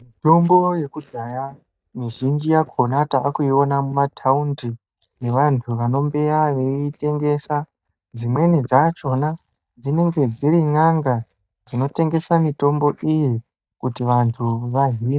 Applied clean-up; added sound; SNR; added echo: neural mask model DeepFilterNet 3.